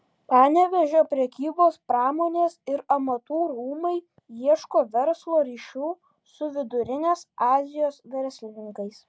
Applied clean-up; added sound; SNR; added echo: none; none; none; none.